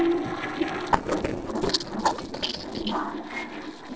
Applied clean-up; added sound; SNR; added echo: neural separator model SepFormer DNS4.